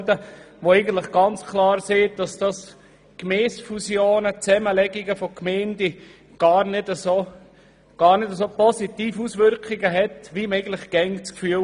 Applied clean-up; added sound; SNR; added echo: none; none; none; none.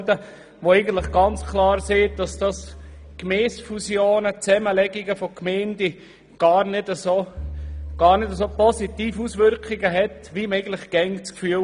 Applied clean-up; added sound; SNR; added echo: none; Bowed string instrument; 13 dB; none.